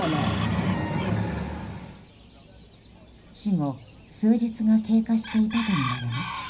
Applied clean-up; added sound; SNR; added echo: none; Chicken, rooster; 12 dB; reverberation time 0.5 s.